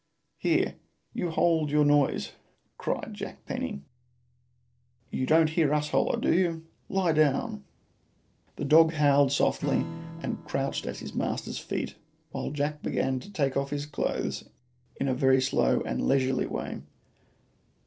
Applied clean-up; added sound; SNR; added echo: neural separator model SepFormer DNS4.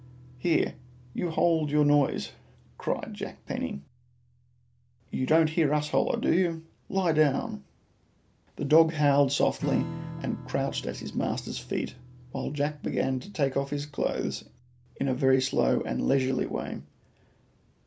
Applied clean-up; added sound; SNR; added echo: none; Strum; 18 dB; none.